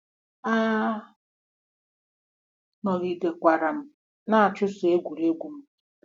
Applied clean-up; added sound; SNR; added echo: none; none; none; none.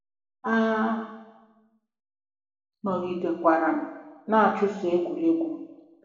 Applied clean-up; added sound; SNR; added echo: none; none; none; reverberation time 1.1 s.